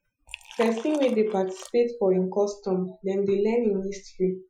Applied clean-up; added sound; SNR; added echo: classical method Wiener filter.